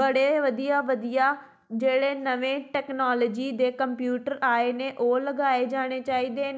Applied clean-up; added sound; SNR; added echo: none; none; none; none.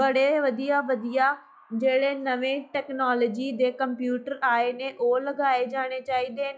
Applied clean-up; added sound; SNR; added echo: classical method log-MMSE.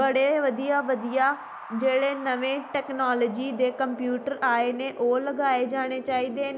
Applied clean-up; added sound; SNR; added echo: none; Wind; 15 dB; none.